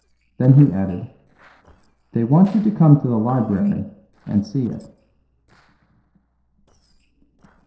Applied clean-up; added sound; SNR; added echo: neural separator model SepFormer DNS4.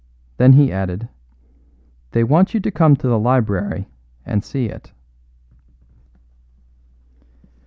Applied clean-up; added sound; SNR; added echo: none; none; none; none.